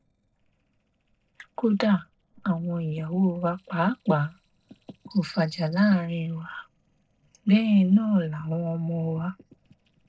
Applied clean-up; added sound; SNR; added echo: neural separator model SepFormer DNS4.